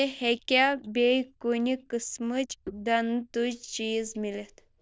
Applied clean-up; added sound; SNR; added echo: neural diffusion model UNIVERSE++.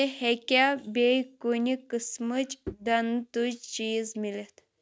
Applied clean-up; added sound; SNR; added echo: neural mask model RNNoise.